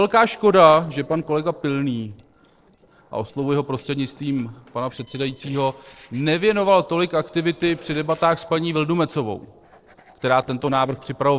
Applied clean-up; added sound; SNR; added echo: neural separator model SepFormer DNS4.